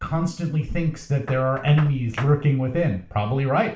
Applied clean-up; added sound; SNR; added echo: none; Knock; 19 dB; reverberation time 0.4 s.